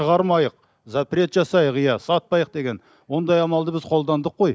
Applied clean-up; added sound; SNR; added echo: none; none; none; none.